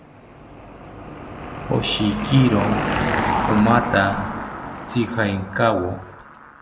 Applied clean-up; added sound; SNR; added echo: none; Car passing by / Engine; 5 dB; none.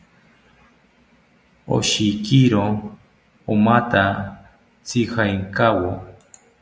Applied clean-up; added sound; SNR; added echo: none; none; none; none.